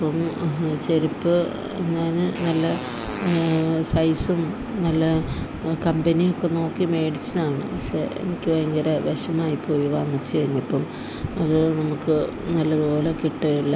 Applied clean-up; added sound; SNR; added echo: none; Fart; 12 dB; none.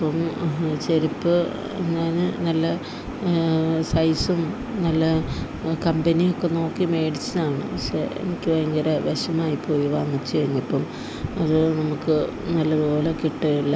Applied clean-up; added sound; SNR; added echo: none; none; none; none.